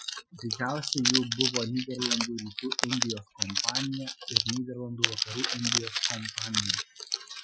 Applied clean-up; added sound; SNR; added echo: classical method Wiener filter.